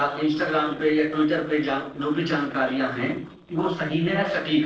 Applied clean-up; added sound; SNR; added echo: neural separator model SepFormer DNS4.